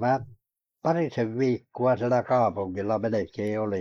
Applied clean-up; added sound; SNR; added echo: neural mask model Resemble Enhance denoiser.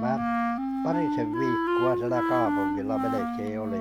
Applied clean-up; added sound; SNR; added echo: none; Wind instrument, woodwind instrument; -4 dB; none.